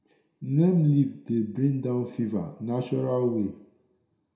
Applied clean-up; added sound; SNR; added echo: none; none; none; reverberation time 0.5 s.